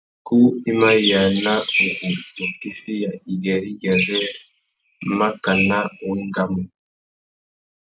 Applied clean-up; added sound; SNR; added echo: neural mask model RNNoise.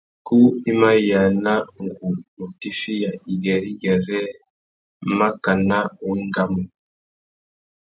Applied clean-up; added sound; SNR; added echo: none; none; none; none.